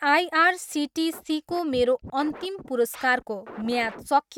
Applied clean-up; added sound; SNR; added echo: neural mask model RNNoise.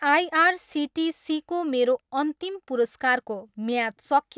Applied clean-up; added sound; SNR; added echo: none; none; none; none.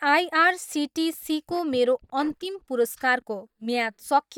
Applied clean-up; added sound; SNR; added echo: neural mask model DeepFilterNet 3.